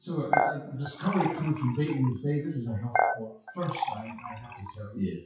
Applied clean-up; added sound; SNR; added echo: classical method WPE with log-MMSE.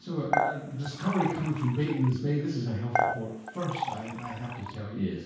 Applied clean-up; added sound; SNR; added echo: none; Dishes, pots, and pans / Chink, clink; 3 dB; reverberation time 0.6 s.